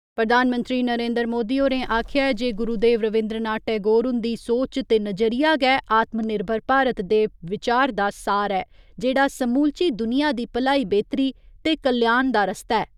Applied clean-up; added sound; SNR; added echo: neural mask model DeepFilterNet 3.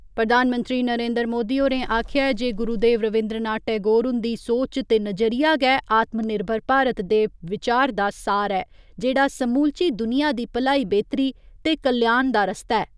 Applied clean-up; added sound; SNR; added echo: none; Wind; 10 dB; none.